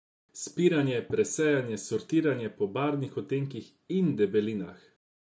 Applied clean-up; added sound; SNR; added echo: none; none; none; none.